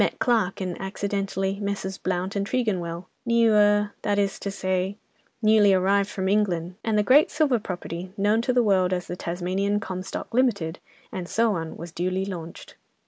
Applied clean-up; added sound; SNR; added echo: none; none; none; none.